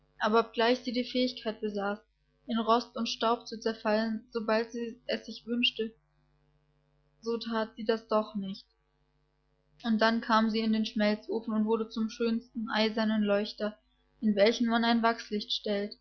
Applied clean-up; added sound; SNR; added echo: none; none; none; none.